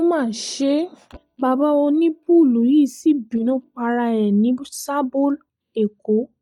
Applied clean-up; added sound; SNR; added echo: neural mask model DeepFilterNet 3.